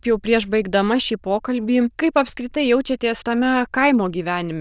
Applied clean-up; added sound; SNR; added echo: neural diffusion model UNIVERSE++.